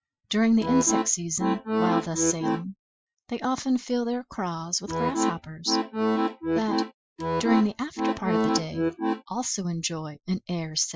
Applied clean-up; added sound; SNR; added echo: classical method Wiener filter.